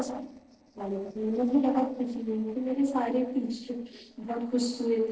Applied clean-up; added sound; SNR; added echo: neural separator model SepFormer DNS4.